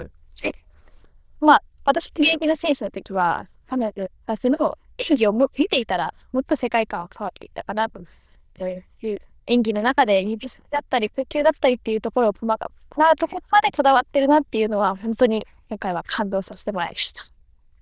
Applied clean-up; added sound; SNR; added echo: neural diffusion model UNIVERSE++.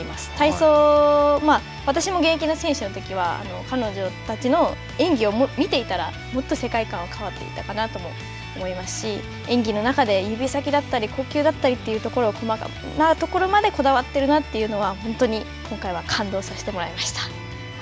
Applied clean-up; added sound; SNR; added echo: none; none; none; none.